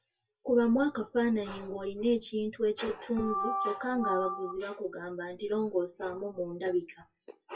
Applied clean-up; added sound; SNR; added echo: classical method WPE with log-MMSE.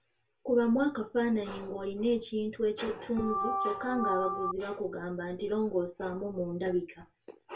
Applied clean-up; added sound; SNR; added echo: none; Organ; 1 dB; reverberation time 0.2 s.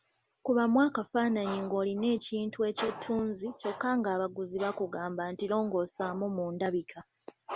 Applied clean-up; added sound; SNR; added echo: none; none; none; none.